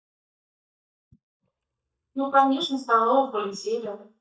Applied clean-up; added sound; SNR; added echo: neural mask model DeepFilterNet 3.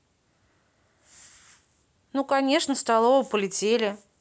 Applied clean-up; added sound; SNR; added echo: none; none; none; none.